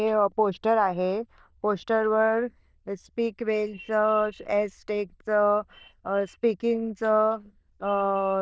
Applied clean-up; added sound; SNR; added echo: neural diffusion model UNIVERSE++.